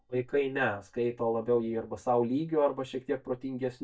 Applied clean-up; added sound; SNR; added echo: neural mask model DeepFilterNet 3.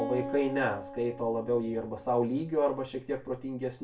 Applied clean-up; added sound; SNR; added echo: none; Acoustic guitar; 12 dB; reverberation time 0.2 s.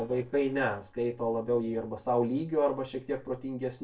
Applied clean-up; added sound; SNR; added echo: neural separator model SepFormer DNS4.